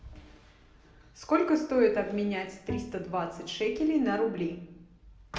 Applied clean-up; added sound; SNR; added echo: none; Bowed string instrument; 11 dB; reverberation time 0.4 s.